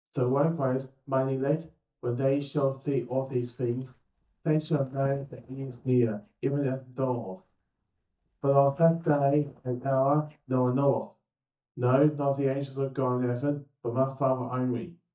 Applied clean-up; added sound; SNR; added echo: neural mask model DeepFilterNet 3.